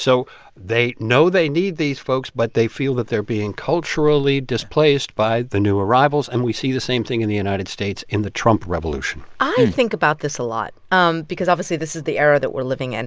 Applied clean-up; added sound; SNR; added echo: none; none; none; none.